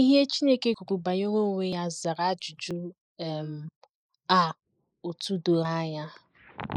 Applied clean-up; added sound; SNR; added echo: neural mask model Resemble Enhance denoiser.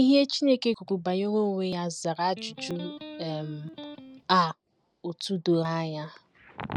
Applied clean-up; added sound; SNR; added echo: none; Electric guitar; 14 dB; none.